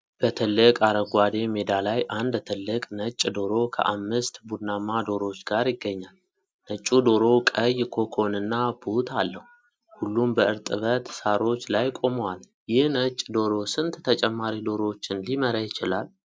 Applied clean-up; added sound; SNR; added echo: none; none; none; none.